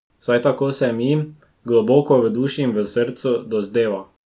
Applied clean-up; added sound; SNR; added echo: none; none; none; none.